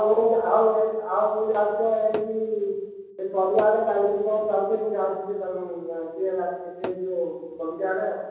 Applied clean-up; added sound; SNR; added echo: none; Tap / Hammer; 16 dB; reverberation time 1.1 s.